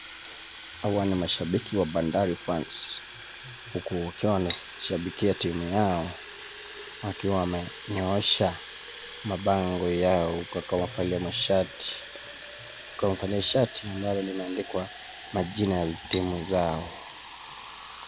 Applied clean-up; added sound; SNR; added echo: none; Cutlery, silverware + Fill (with liquid) / Water tap, faucet; 11 dB; none.